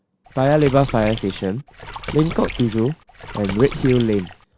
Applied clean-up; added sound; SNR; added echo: none; Water / Splash, splatter; 12 dB; none.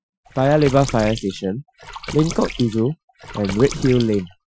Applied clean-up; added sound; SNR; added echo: classical method Wiener filter.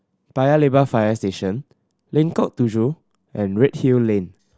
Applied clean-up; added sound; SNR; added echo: none; none; none; none.